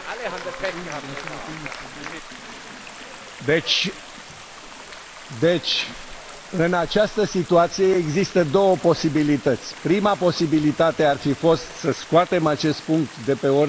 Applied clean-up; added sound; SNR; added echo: none; Stream; 18 dB; none.